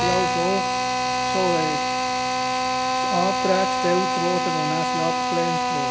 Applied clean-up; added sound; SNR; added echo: none; Drill; -4 dB; none.